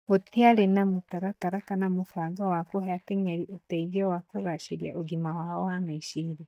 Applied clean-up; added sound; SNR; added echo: neural mask model DeepFilterNet 3.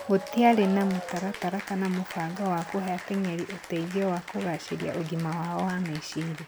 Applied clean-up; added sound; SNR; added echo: none; Applause / Cheering; 13 dB; none.